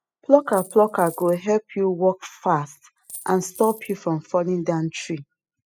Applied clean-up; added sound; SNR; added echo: classical method spectral subtraction.